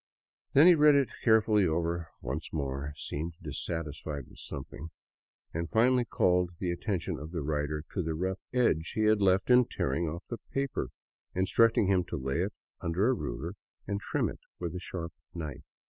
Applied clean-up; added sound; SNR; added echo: none; none; none; none.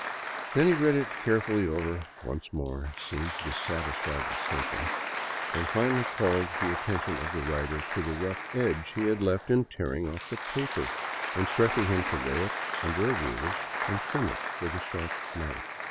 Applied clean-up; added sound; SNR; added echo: none; Applause; 4 dB; none.